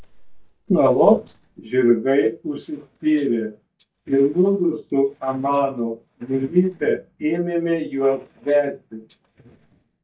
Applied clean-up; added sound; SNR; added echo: neural mask model DeepFilterNet 3.